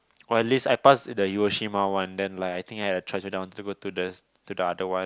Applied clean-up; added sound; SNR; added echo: none; none; none; none.